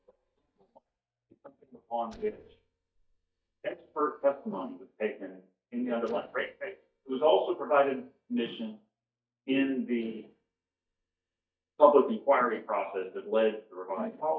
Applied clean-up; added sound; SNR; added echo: neural mask model DeepFilterNet 3.